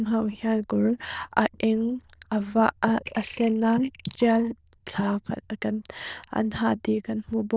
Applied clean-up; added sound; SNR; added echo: neural diffusion model UNIVERSE++.